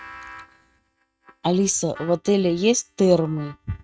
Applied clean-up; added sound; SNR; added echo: neural mask model RNNoise.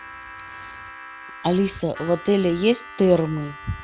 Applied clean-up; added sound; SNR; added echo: none; Harmonica; 16 dB; none.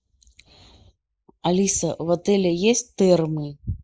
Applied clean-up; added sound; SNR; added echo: neural mask model Resemble Enhance denoiser.